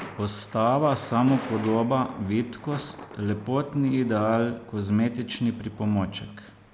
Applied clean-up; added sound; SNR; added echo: none; Thunder; 17 dB; none.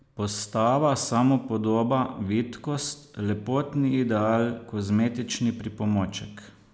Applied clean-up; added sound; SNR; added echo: none; none; none; none.